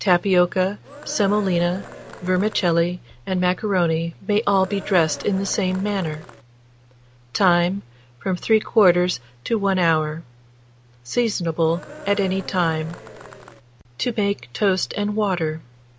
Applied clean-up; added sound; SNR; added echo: none; Cheering; 16 dB; none.